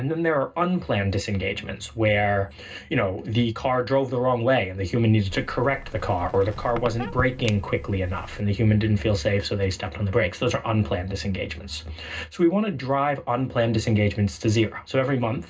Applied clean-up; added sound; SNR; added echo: none; Squeak; 12 dB; reverberation time 0.2 s.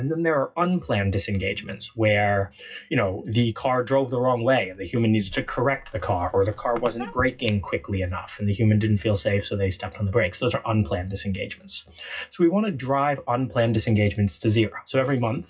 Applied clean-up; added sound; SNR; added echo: classical method WPE with log-MMSE.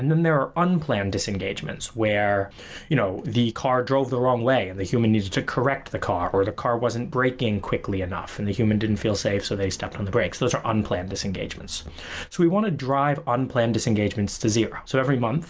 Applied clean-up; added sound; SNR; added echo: none; none; none; none.